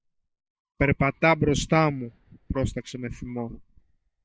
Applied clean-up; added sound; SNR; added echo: neural mask model DeepFilterNet 3.